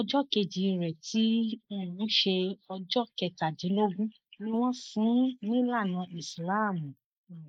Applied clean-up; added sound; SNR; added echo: neural mask model Resemble Enhance denoiser.